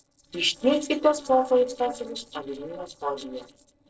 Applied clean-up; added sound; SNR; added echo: neural separator model SepFormer DNS4.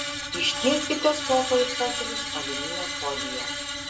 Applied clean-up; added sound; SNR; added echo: none; Screech; 3 dB; reverberation time 0.2 s.